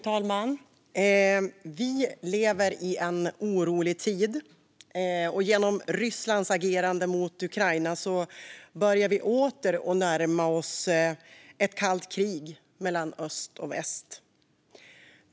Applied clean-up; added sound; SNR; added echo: none; none; none; none.